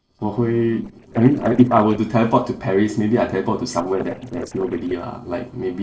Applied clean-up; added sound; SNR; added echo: neural separator model SepFormer DNS4.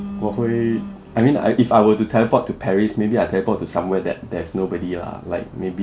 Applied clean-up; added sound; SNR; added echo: none; none; none; none.